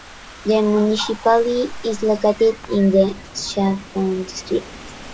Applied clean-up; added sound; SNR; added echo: none; Scratching (performance technique) + Rain / Thunderstorm; 17 dB; none.